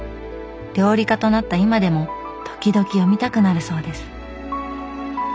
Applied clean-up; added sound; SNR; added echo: none; none; none; none.